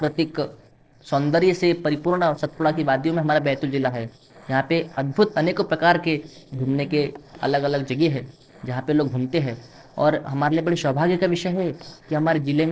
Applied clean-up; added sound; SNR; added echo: neural separator model SepFormer DNS4.